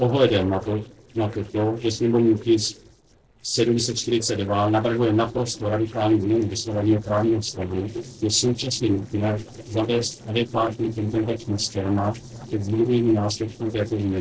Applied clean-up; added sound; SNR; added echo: neural separator model SepFormer DNS4.